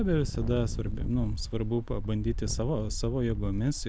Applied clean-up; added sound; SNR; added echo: none; Engine; 3 dB; none.